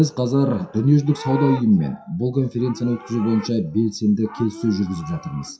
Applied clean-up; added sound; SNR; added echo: classical method WPE with log-MMSE.